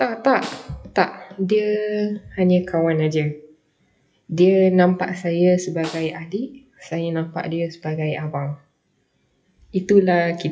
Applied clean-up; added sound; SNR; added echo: classical method WPE with log-MMSE.